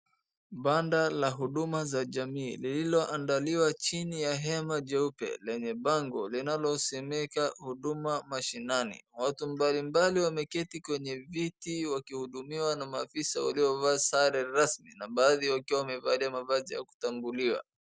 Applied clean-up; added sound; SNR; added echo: none; none; none; none.